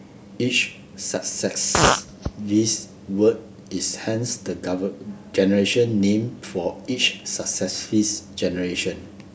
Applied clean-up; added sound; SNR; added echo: none; Fart; 1 dB; none.